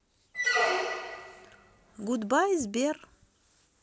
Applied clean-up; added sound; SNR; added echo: none; Squeak; -1 dB; none.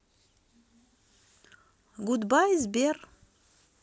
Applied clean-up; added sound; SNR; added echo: none; none; none; none.